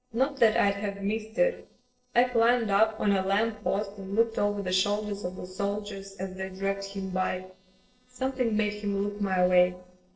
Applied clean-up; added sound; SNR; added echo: neural separator model SepFormer DNS4.